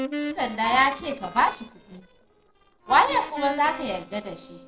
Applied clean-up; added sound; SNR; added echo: neural separator model SepFormer DNS4.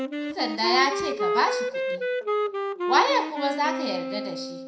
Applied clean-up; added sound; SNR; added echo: none; Wind instrument, woodwind instrument; 1 dB; reverberation time 0.4 s.